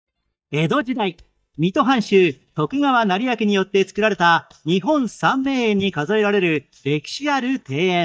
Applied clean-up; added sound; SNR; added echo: neural mask model DeepFilterNet 3.